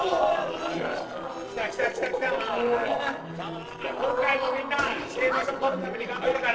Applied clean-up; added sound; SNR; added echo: neural separator model SepFormer DNS4.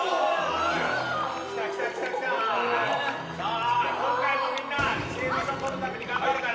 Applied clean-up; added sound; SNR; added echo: none; Fill (with liquid); 18 dB; reverberation time 2.4 s.